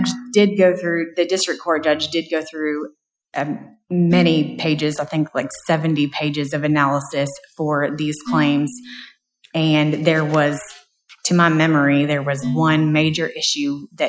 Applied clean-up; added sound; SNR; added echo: classical method Wiener filter.